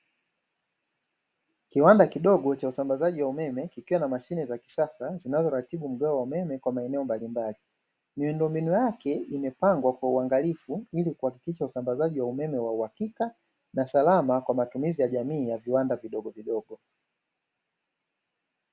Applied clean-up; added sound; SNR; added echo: none; none; none; none.